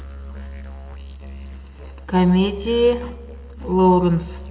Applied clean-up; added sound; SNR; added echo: none; Musical instrument; 13 dB; reverberation time 1.7 s.